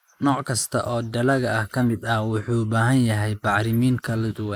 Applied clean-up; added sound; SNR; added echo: neural mask model Resemble Enhance denoiser.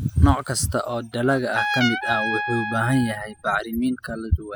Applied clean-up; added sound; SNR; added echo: classical method spectral subtraction.